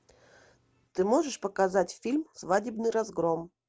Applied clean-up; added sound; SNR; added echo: none; none; none; none.